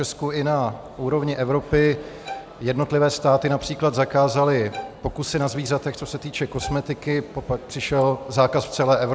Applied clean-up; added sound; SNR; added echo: none; Bowed string instrument; 14 dB; none.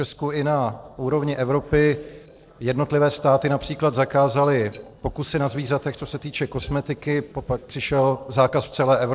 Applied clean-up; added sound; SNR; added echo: neural separator model SepFormer DNS4.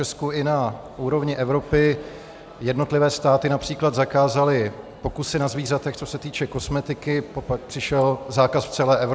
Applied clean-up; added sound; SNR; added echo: none; none; none; none.